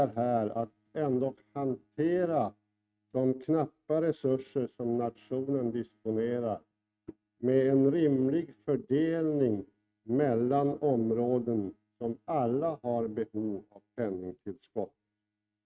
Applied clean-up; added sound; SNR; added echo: neural mask model RNNoise.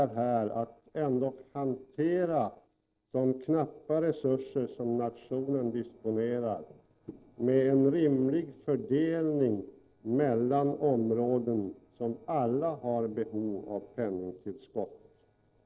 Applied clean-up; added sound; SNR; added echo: neural separator model SepFormer DNS4.